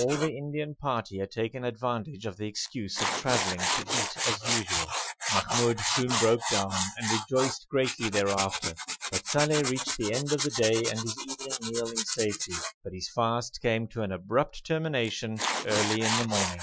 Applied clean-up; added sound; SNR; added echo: classical method Wiener filter.